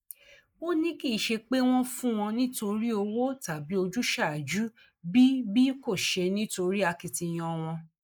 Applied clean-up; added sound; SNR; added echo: neural mask model Resemble Enhance denoiser.